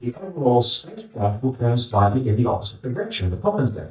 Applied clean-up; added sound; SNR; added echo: neural mask model DeepFilterNet 3.